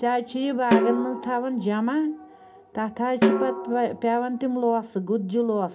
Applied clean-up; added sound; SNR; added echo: none; Snare drum; 4 dB; reverberation time 0.3 s.